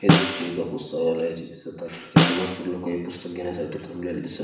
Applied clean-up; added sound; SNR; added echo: none; Snare drum; -5 dB; reverberation time 0.7 s.